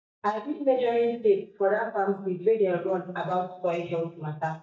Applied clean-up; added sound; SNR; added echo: neural mask model DeepFilterNet 3.